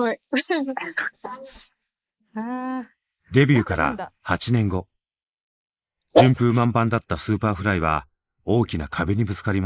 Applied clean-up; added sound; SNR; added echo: neural mask model Resemble Enhance denoiser.